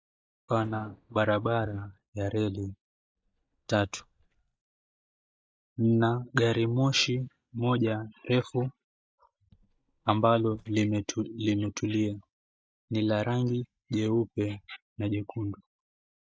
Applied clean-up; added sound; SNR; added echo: neural mask model DeepFilterNet 3.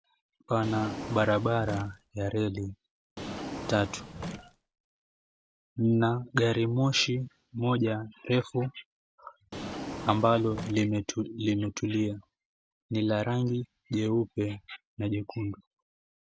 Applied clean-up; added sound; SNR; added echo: none; Drawer open or close; 10 dB; none.